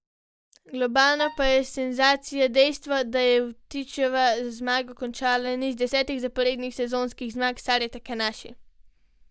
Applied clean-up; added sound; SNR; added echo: neural mask model DeepFilterNet 3.